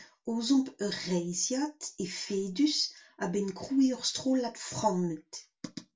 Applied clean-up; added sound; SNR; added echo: none; none; none; reverberation time 0.2 s.